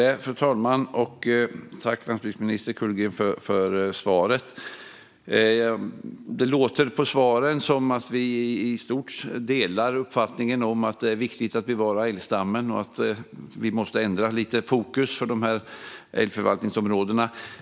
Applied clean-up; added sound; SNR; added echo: none; none; none; none.